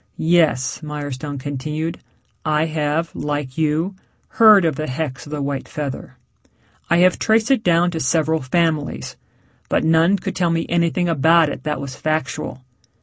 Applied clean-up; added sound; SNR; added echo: none; none; none; none.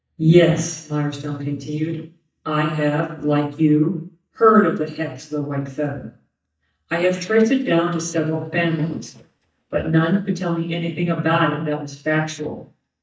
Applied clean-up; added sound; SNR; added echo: neural mask model DeepFilterNet 3.